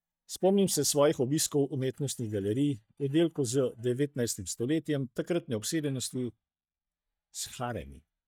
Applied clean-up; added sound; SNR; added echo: neural mask model DeepFilterNet 3.